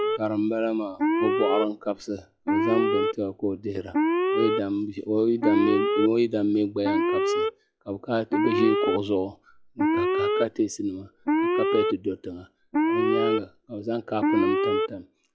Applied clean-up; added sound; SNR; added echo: classical method log-MMSE.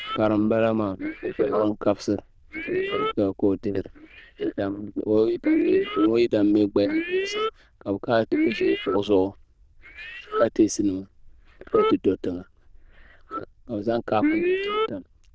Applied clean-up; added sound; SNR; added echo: neural diffusion model UNIVERSE++.